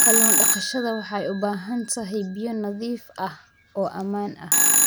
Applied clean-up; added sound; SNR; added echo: none; Telephone; -4 dB; none.